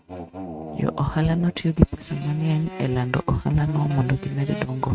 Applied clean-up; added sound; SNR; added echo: neural mask model RNNoise.